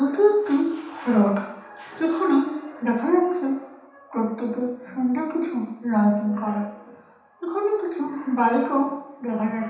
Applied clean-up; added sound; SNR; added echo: none; none; none; reverberation time 0.8 s.